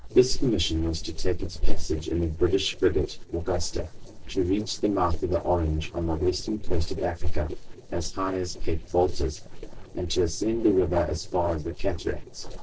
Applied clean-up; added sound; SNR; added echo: neural separator model SepFormer DNS4.